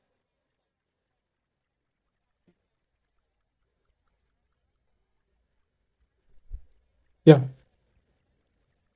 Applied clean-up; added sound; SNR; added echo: neural mask model DeepFilterNet 3.